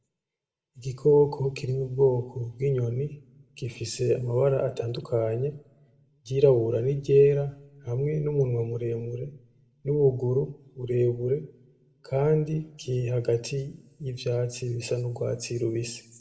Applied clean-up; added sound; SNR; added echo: none; none; none; reverberation time 0.6 s.